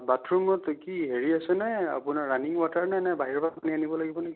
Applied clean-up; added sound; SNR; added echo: none; none; none; none.